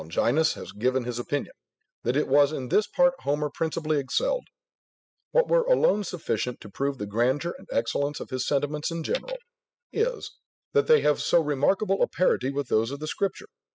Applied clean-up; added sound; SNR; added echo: classical method spectral subtraction.